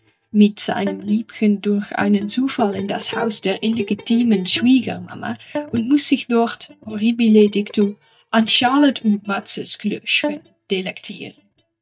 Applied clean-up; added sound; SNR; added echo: neural mask model DeepFilterNet 3.